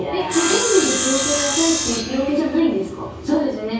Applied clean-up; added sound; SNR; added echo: none; Sawing; 2 dB; reverberation time 0.6 s.